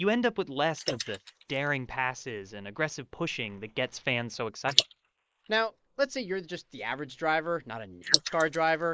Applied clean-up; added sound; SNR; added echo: neural mask model Resemble Enhance denoiser.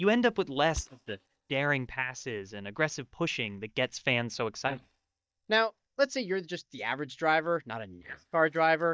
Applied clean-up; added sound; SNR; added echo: neural mask model DeepFilterNet 3.